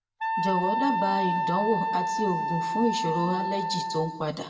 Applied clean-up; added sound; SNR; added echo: none; Wind instrument, woodwind instrument; -1 dB; reverberation time 1.1 s.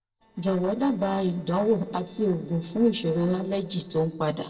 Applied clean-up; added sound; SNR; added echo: neural separator model SepFormer DNS4.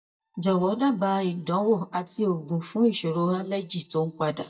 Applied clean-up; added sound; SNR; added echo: neural mask model DeepFilterNet 3.